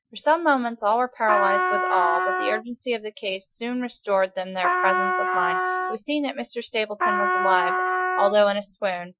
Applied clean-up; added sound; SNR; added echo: classical method Wiener filter.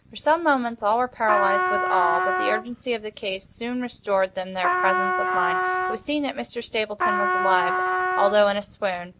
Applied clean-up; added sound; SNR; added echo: none; Trumpet; 0 dB; none.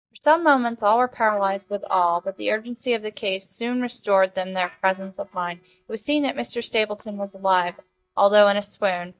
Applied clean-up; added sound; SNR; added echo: neural mask model DeepFilterNet 3.